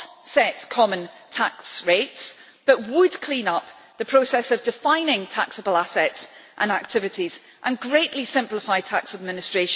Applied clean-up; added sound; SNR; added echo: none; none; none; none.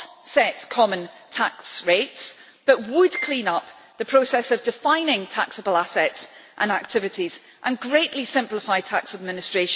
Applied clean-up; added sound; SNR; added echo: none; Bowed string instrument; 13 dB; none.